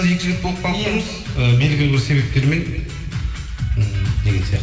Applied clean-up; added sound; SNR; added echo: none; none; none; reverberation time 2.3 s.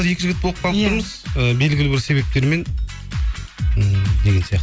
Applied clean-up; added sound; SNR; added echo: none; none; none; none.